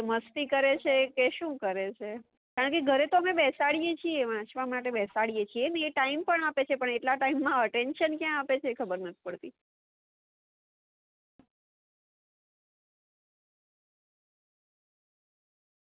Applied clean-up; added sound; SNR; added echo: none; none; none; none.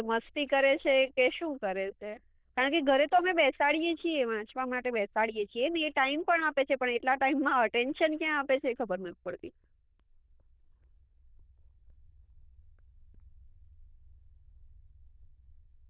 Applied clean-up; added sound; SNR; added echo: neural diffusion model UNIVERSE++.